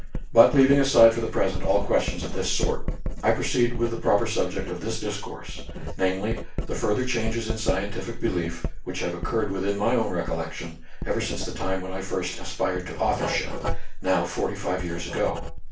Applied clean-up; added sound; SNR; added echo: none; Writing; 3 dB; reverberation time 0.3 s.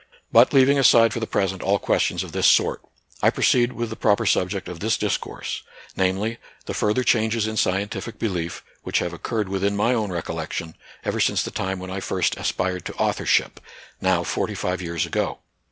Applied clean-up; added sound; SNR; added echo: none; none; none; none.